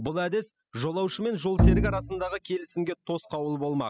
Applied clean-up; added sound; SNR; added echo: classical method spectral subtraction.